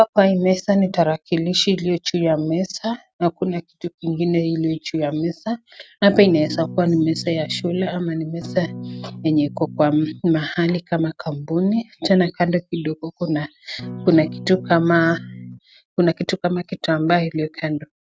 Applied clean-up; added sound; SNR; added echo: neural mask model RNNoise.